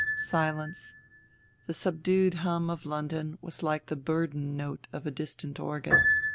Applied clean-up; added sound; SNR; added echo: none; Piano; 3 dB; none.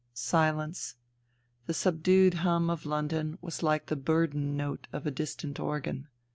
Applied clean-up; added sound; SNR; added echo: none; none; none; none.